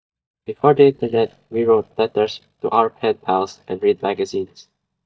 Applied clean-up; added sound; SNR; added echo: neural mask model DeepFilterNet 3.